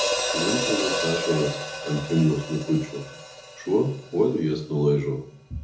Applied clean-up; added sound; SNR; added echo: none; Hi-hat; 5 dB; reverberation time 0.4 s.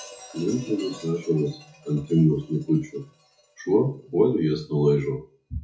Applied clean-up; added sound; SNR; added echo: classical method WPE with log-MMSE.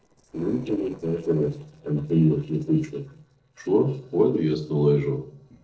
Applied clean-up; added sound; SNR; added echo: neural separator model SepFormer DNS4.